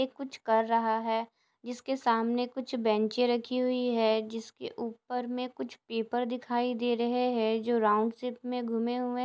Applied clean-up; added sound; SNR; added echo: none; none; none; none.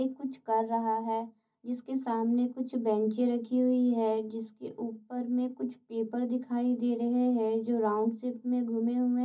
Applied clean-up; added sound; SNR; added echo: none; none; none; reverberation time 0.4 s.